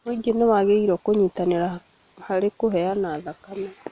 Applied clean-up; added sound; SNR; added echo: none; none; none; none.